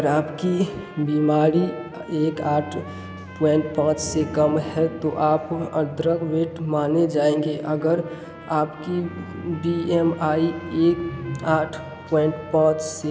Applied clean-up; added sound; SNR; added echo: none; Bowed string instrument + Trumpet; 18 dB; none.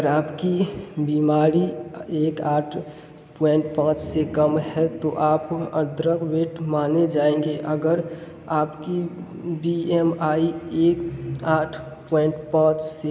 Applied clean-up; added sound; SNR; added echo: none; none; none; none.